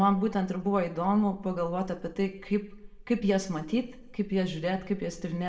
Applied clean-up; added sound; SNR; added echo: none; none; none; reverberation time 0.5 s.